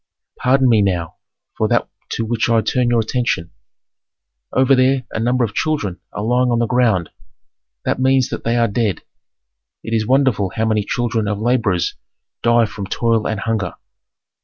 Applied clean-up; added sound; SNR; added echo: none; none; none; none.